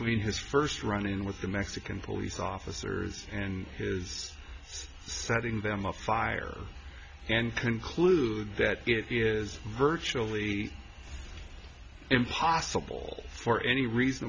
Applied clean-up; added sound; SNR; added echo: none; none; none; none.